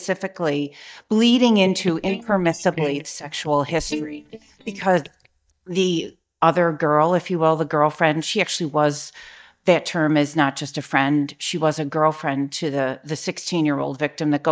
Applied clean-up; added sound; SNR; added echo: neural mask model DeepFilterNet 3.